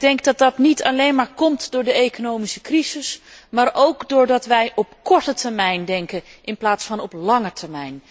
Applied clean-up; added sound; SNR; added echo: none; none; none; none.